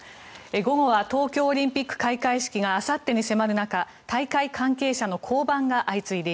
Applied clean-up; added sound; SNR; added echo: none; none; none; none.